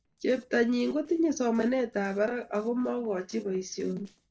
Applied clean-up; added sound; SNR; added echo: neural separator model SepFormer DNS4.